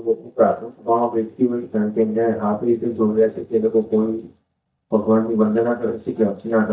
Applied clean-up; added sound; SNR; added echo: neural mask model DeepFilterNet 3.